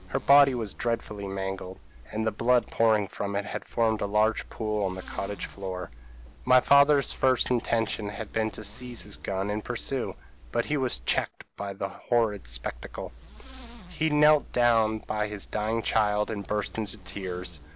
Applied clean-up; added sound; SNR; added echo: none; Zipper (clothing); 18 dB; none.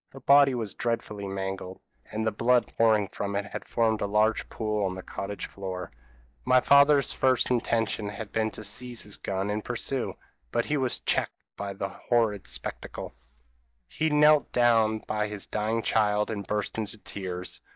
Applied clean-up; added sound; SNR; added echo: neural mask model DeepFilterNet 3.